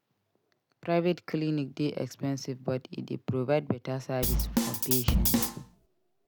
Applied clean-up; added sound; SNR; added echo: none; Drum kit; -4 dB; none.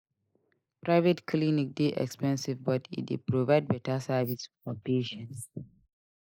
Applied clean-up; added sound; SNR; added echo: neural mask model Resemble Enhance denoiser.